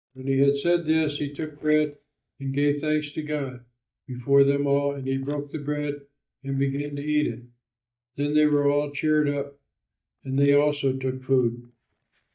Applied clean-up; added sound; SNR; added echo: neural mask model DeepFilterNet 3.